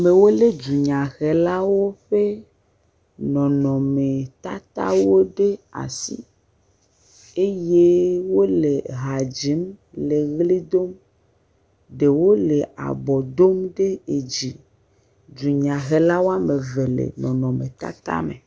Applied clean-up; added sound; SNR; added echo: none; none; none; none.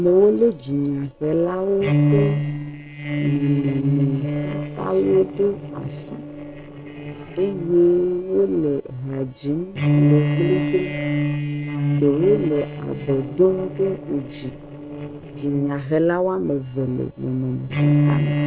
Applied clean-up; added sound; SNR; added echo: neural separator model SepFormer DNS4.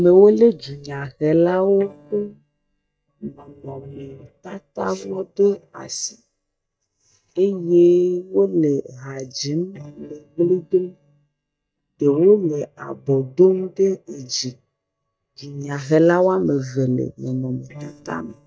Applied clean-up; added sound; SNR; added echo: neural mask model DeepFilterNet 3.